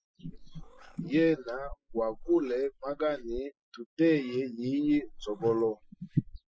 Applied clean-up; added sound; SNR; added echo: classical method spectral subtraction.